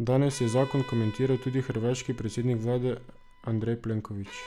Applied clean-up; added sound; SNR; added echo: none; Bowed string instrument; 20 dB; none.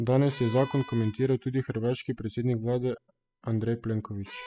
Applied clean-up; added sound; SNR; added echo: classical method spectral subtraction.